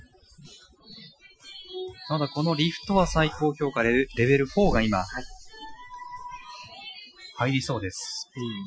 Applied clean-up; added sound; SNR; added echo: classical method Wiener filter.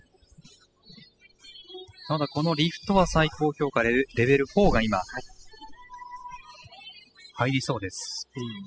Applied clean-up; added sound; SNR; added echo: classical method spectral subtraction.